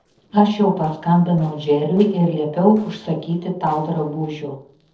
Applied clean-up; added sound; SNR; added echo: neural separator model SepFormer DNS4.